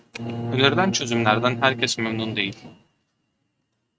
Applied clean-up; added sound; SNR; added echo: neural mask model RNNoise.